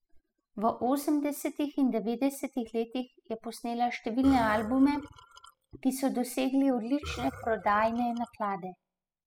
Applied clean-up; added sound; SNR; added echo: classical method spectral subtraction.